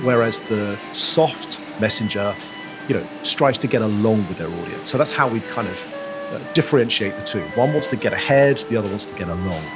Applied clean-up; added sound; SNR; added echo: none; Alarm + Wind instrument, woodwind instrument; 11 dB; none.